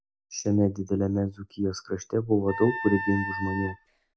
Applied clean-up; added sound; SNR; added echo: none; Wind instrument, woodwind instrument; 7 dB; none.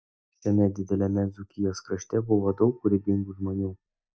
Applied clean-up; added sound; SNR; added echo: neural mask model DeepFilterNet 3.